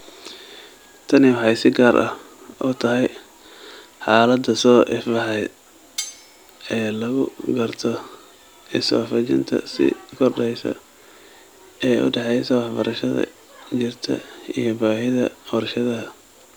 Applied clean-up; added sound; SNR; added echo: none; Cutlery, silverware; 16 dB; none.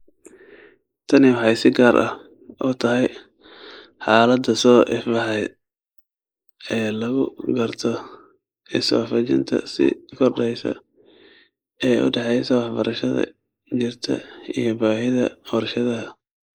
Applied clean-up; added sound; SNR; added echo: neural mask model Resemble Enhance denoiser.